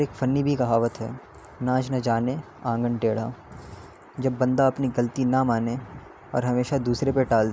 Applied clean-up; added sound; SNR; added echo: none; none; none; none.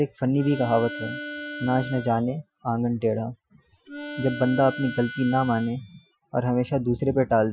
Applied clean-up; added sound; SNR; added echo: classical method Wiener filter.